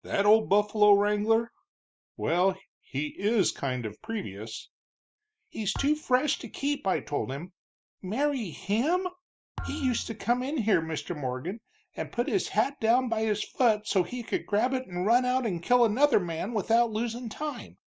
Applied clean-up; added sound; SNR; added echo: neural mask model DeepFilterNet 3.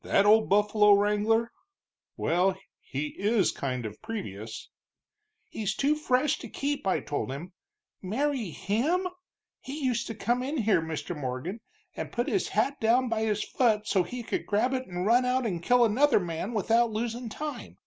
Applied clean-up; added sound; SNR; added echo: none; none; none; none.